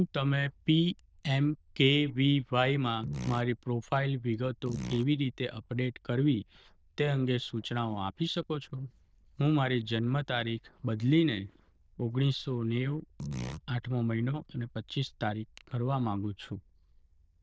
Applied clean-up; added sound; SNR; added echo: neural diffusion model UNIVERSE++.